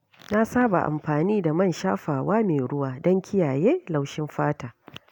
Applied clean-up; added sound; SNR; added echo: none; none; none; none.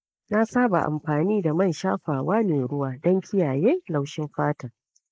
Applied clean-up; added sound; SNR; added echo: neural mask model Resemble Enhance denoiser.